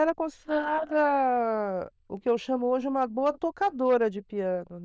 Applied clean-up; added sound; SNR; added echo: neural diffusion model UNIVERSE++.